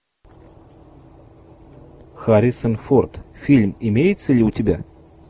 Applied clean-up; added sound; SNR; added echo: none; none; none; none.